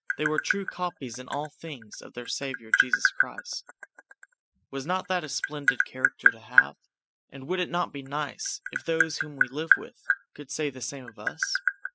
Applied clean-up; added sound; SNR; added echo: classical method spectral subtraction.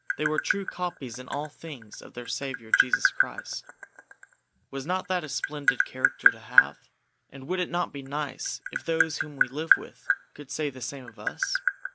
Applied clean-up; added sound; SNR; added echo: none; Tap; -4 dB; none.